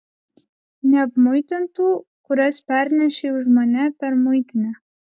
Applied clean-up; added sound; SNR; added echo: none; none; none; none.